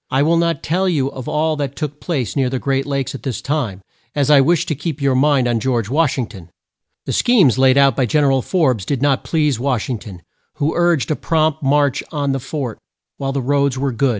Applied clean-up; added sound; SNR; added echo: none; none; none; none.